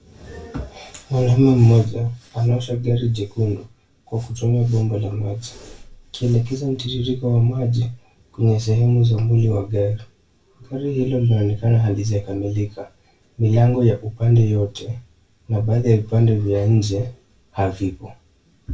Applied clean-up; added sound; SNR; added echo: none; none; none; reverberation time 0.2 s.